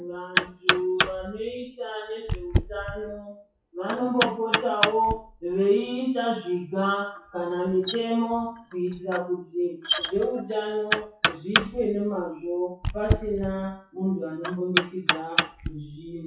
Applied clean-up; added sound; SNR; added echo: classical method WPE with log-MMSE.